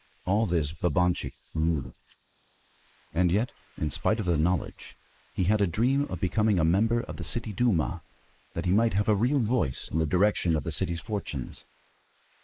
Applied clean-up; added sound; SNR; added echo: neural mask model Resemble Enhance denoiser.